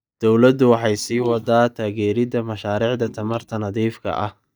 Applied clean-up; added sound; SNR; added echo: neural mask model DeepFilterNet 3.